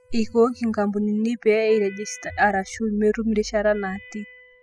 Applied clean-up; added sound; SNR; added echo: classical method spectral subtraction.